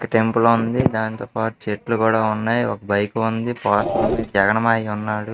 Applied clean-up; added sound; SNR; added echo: neural mask model RNNoise.